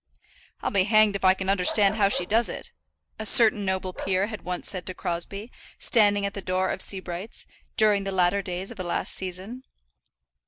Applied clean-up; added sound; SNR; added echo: none; Bark; 14 dB; none.